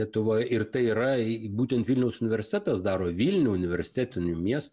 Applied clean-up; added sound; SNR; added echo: none; none; none; none.